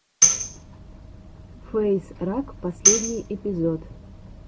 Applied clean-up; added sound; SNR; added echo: none; Tambourine; -4 dB; none.